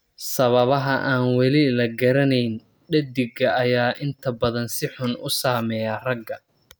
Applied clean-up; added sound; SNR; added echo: none; none; none; none.